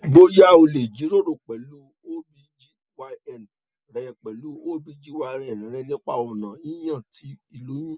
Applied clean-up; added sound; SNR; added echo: none; none; none; none.